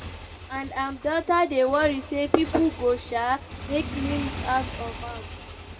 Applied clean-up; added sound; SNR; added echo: none; Motorcycle / Engine; 10 dB; reverberation time 1.5 s.